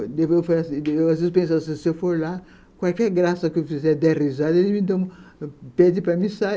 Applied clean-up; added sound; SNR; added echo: none; none; none; none.